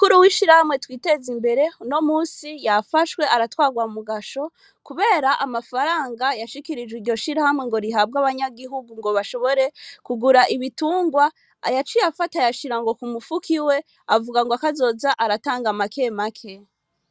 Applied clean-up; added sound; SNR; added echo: none; none; none; none.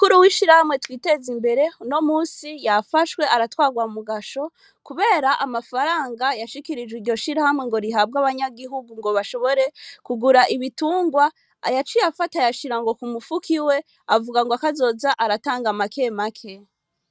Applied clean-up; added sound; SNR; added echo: neural mask model RNNoise.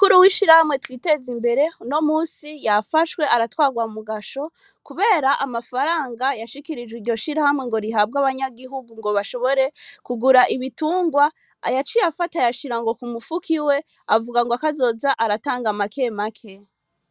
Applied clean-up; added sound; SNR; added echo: none; Finger snapping; 19 dB; none.